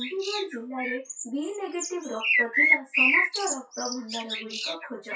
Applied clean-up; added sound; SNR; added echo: classical method WPE with log-MMSE.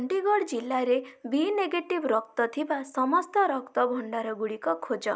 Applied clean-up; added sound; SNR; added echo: none; none; none; none.